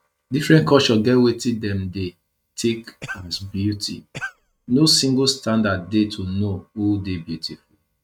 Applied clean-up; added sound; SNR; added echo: neural mask model RNNoise.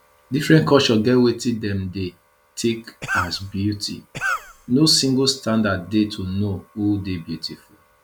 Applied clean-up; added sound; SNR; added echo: none; Cough; 7 dB; none.